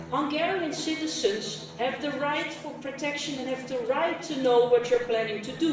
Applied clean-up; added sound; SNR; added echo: none; Bowed string instrument; 15 dB; reverberation time 0.7 s.